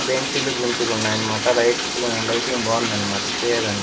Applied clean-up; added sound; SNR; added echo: none; Bathtub (filling or washing); 1 dB; none.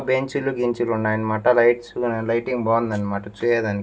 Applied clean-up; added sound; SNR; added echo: none; none; none; none.